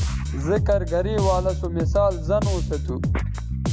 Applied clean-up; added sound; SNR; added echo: none; Bass guitar; -1 dB; none.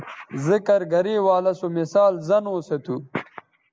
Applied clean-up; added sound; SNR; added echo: none; none; none; none.